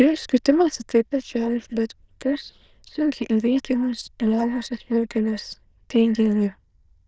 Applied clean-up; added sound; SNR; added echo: neural diffusion model UNIVERSE++.